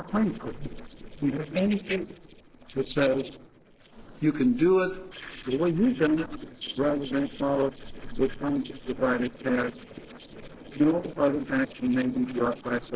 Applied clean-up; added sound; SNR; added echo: neural separator model SepFormer DNS4.